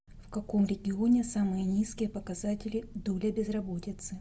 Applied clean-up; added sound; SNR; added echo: none; none; none; none.